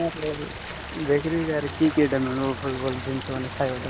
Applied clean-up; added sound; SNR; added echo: none; Stream; 9 dB; none.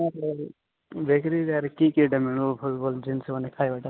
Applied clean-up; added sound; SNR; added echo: none; none; none; none.